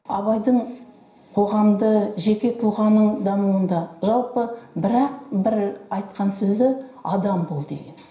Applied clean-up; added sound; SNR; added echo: none; none; none; reverberation time 0.5 s.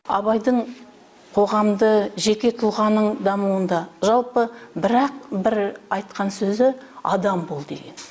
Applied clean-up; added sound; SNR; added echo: none; none; none; none.